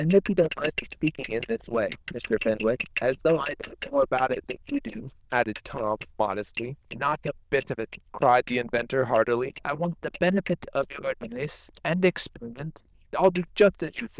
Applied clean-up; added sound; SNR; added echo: neural diffusion model UNIVERSE++.